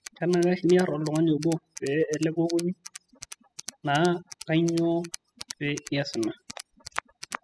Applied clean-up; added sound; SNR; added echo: classical method spectral subtraction.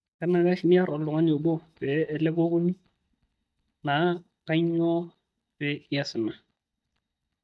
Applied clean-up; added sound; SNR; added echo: neural mask model DeepFilterNet 3.